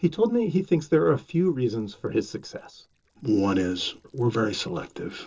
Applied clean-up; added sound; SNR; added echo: neural separator model SepFormer DNS4.